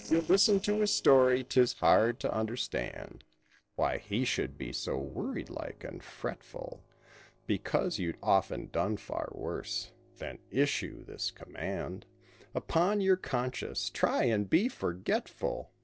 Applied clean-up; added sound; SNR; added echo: neural separator model SepFormer DNS4.